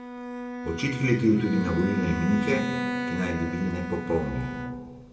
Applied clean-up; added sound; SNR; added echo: none; Bowed string instrument; 6 dB; reverberation time 1.9 s.